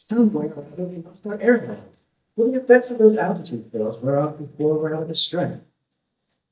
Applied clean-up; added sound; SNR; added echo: neural mask model DeepFilterNet 3.